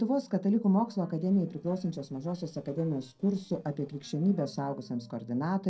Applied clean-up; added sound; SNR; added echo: neural separator model SepFormer DNS4.